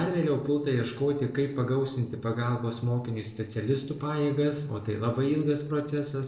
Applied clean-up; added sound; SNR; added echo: neural separator model SepFormer DNS4.